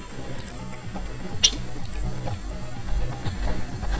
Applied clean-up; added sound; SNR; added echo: neural mask model DeepFilterNet 3.